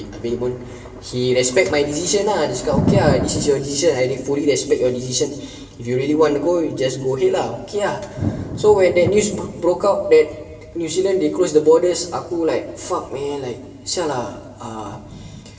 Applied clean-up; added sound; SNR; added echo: none; Thunder; 11 dB; reverberation time 1.3 s.